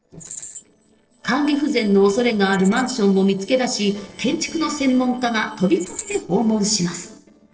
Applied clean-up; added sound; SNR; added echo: neural separator model SepFormer DNS4.